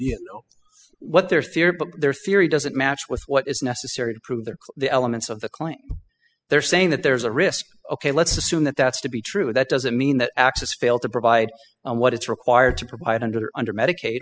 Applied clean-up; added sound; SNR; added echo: classical method spectral subtraction.